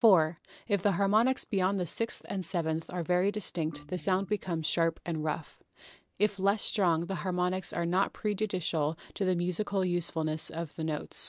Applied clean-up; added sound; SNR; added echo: neural mask model DeepFilterNet 3.